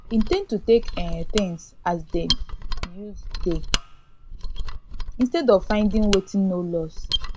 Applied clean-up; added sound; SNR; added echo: none; Mechanisms; 3 dB; none.